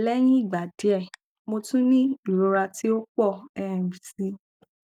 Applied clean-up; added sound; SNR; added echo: neural mask model DeepFilterNet 3.